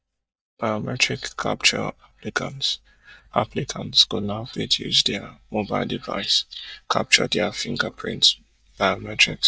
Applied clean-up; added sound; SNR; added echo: neural mask model DeepFilterNet 3.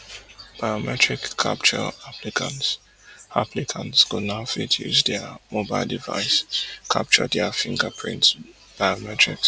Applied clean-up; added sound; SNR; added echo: none; none; none; none.